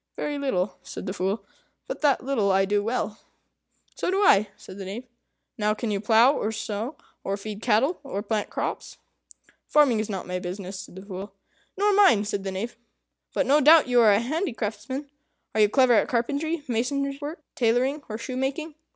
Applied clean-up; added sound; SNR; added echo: none; none; none; none.